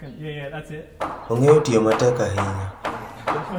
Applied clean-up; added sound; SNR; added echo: none; Hammer / Wood; 7 dB; none.